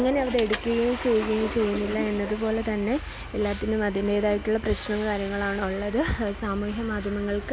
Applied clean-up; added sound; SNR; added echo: none; Toilet flush / Water; 13 dB; none.